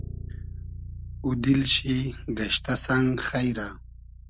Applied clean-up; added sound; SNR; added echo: none; Bass guitar; 12 dB; none.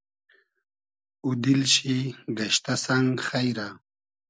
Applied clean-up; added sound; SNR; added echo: none; none; none; none.